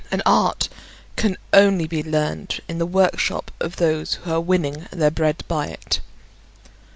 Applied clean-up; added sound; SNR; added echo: none; none; none; none.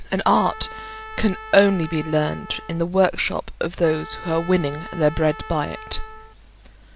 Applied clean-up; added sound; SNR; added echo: none; Trumpet; 16 dB; none.